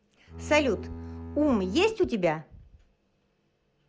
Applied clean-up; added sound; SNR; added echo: none; Bowed string instrument; 11 dB; none.